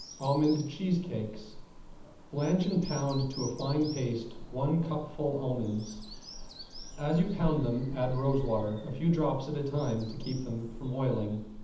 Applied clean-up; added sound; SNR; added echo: none; Bird vocalization, bird call, bird song; 11 dB; reverberation time 0.8 s.